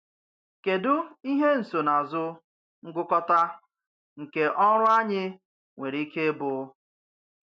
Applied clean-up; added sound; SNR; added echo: none; none; none; none.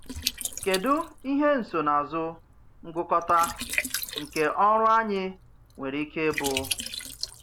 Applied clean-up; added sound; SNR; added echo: none; Liquid; 9 dB; none.